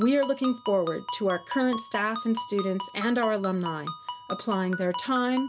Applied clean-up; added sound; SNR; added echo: none; Ringtone; 10 dB; none.